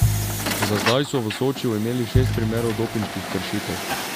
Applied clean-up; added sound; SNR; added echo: none; Truck + Piano; 0 dB; none.